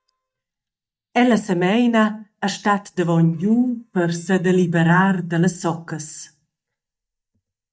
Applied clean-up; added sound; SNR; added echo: neural mask model DeepFilterNet 3.